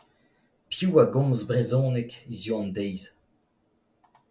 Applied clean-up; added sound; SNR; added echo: none; none; none; none.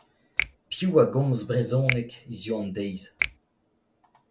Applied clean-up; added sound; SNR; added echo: none; Finger snapping; 7 dB; none.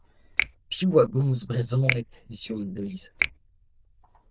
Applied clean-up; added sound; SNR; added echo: neural diffusion model UNIVERSE++.